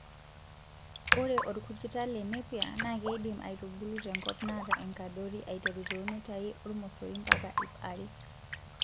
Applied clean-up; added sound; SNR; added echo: none; Raindrop; -2 dB; none.